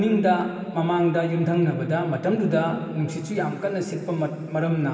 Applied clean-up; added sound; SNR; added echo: none; none; none; reverberation time 2.5 s.